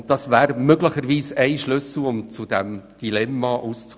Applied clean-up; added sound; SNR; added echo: none; none; none; none.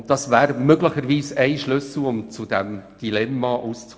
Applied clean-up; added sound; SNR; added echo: none; none; none; reverberation time 1.0 s.